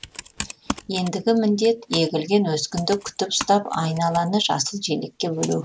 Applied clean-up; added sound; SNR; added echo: none; Computer keyboard; 15 dB; none.